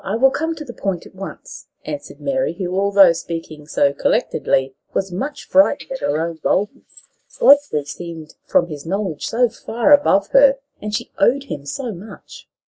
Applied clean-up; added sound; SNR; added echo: neural mask model Resemble Enhance denoiser.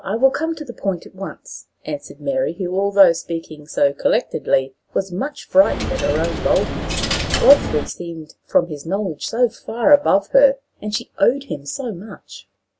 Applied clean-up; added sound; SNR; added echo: none; Coin (dropping); 3 dB; none.